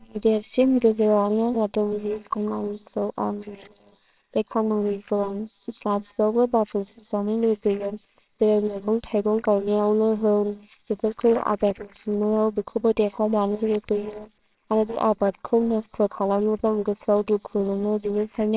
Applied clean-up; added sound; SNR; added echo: neural separator model SepFormer WHAMR!.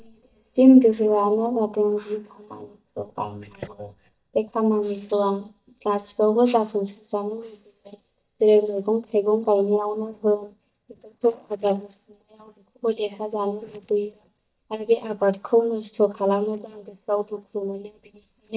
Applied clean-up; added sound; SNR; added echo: neural mask model DeepFilterNet 3.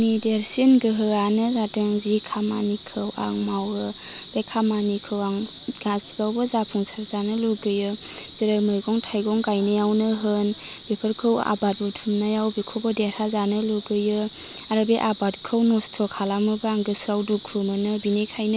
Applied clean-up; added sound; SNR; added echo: none; none; none; none.